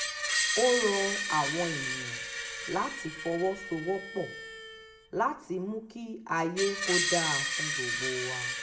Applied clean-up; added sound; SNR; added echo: none; Screech; 1 dB; reverberation time 0.7 s.